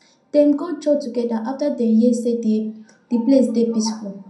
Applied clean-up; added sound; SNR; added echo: none; none; none; reverberation time 0.5 s.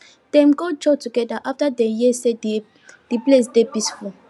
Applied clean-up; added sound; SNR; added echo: none; none; none; none.